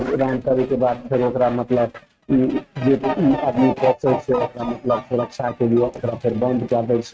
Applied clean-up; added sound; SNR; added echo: neural mask model RNNoise.